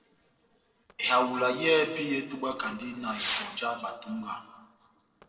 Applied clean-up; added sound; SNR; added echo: neural separator model SepFormer DNS4.